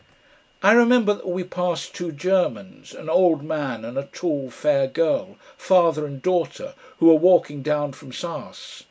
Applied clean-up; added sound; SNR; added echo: none; none; none; none.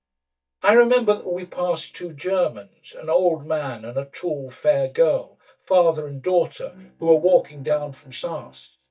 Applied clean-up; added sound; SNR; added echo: neural mask model DeepFilterNet 3.